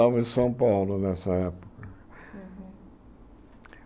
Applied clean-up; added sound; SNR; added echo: none; none; none; none.